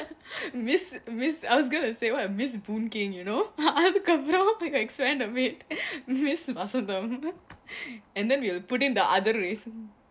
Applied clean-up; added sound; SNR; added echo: none; none; none; none.